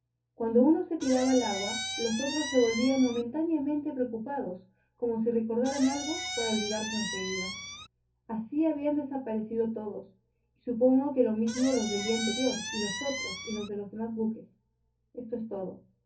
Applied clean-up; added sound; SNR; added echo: none; Squeak; 6 dB; reverberation time 0.3 s.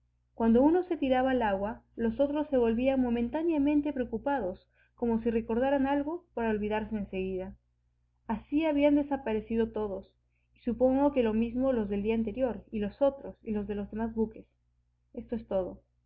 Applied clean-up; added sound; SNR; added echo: none; none; none; none.